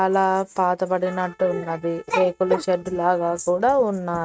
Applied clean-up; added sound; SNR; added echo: neural mask model RNNoise.